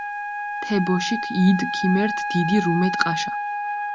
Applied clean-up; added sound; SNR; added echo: none; Wind instrument, woodwind instrument; 4 dB; none.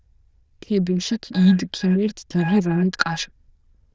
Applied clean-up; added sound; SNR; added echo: neural diffusion model UNIVERSE++.